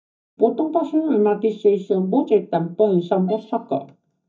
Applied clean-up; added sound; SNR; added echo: neural mask model DeepFilterNet 3.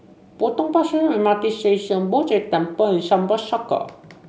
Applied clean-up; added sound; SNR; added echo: none; none; none; none.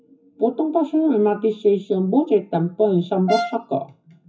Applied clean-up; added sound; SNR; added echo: classical method WPE with log-MMSE.